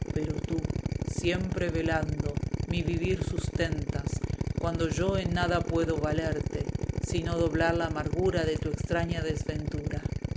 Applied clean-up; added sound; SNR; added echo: none; Drill; -1 dB; none.